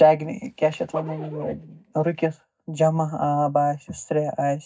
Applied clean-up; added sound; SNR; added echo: neural mask model DeepFilterNet 3.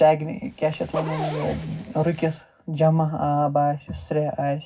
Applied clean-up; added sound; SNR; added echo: none; Zipper (clothing); 12 dB; reverberation time 0.4 s.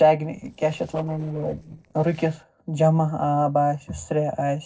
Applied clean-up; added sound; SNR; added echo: neural separator model SepFormer DNS4.